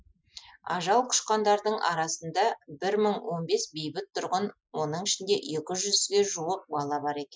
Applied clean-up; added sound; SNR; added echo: classical method Wiener filter.